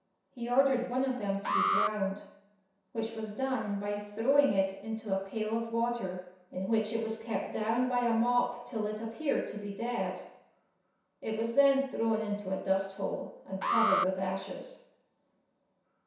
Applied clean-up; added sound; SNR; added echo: none; Alarm; 2 dB; reverberation time 0.7 s.